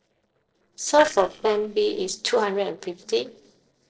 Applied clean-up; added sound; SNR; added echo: neural separator model SepFormer DNS4.